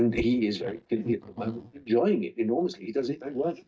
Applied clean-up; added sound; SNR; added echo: neural mask model DeepFilterNet 3.